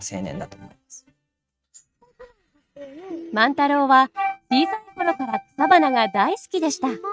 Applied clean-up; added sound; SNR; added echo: neural mask model RNNoise.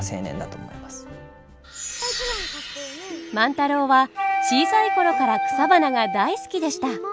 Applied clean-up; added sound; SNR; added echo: none; Wind instrument, woodwind instrument; 1 dB; none.